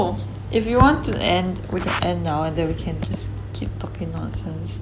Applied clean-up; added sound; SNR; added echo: none; Animal; 12 dB; none.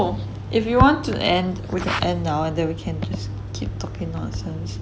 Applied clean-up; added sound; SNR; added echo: none; none; none; none.